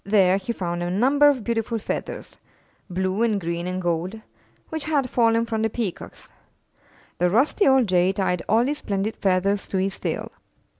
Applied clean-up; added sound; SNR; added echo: none; none; none; none.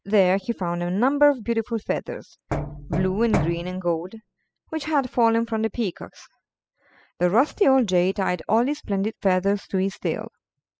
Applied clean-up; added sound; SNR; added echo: classical method spectral subtraction.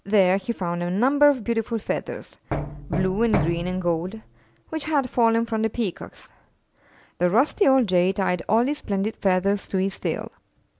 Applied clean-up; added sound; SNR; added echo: none; Knock; 6 dB; none.